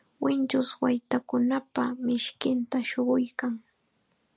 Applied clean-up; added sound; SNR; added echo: none; none; none; none.